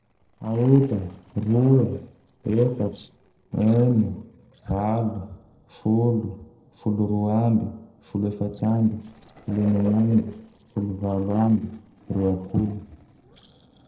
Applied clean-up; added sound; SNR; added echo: neural separator model SepFormer DNS4.